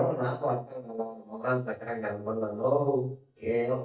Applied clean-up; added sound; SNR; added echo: neural mask model DeepFilterNet 3.